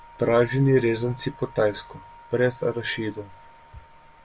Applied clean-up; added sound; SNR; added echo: none; none; none; none.